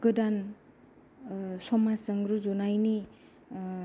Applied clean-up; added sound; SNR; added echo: none; none; none; none.